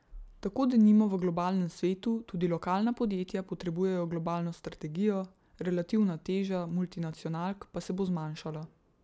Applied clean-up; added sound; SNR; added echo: none; none; none; none.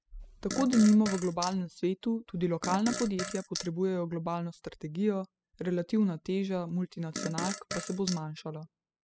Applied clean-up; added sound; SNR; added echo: classical method spectral subtraction.